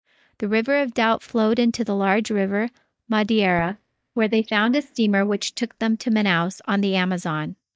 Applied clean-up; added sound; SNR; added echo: neural mask model DeepFilterNet 3.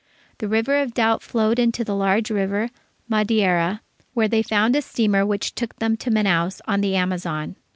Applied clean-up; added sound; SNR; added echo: none; none; none; none.